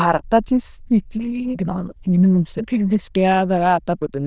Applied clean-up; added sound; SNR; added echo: neural diffusion model UNIVERSE++.